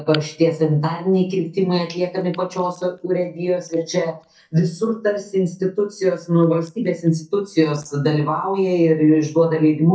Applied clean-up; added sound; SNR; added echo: neural mask model DeepFilterNet 3.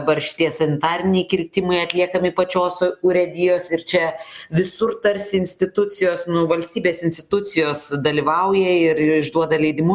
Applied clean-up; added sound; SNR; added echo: none; none; none; none.